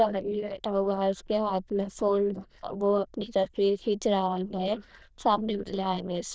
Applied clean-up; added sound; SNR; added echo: neural diffusion model UNIVERSE++.